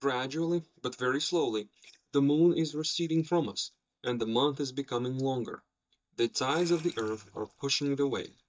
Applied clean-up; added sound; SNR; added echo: neural mask model DeepFilterNet 3.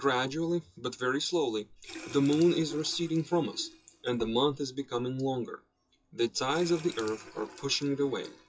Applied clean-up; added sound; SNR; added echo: classical method WPE with log-MMSE.